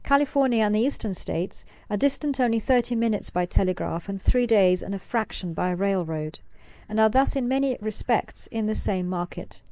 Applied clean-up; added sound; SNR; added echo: neural mask model Resemble Enhance denoiser.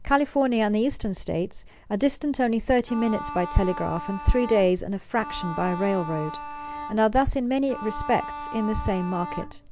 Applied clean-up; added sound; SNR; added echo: none; Bowed string instrument; 11 dB; none.